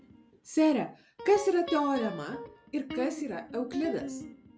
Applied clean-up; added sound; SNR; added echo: none; Guitar; 12 dB; none.